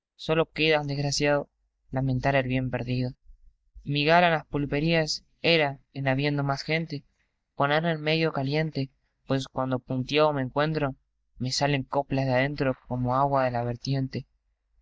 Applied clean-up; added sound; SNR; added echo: neural mask model DeepFilterNet 3.